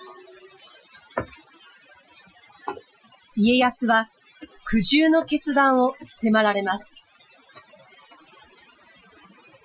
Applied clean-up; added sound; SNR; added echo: classical method Wiener filter.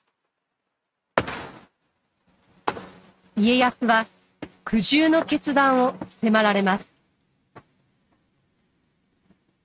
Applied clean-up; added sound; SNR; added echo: neural mask model RNNoise.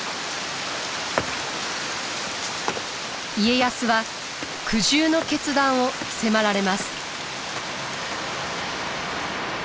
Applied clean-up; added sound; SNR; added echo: none; none; none; none.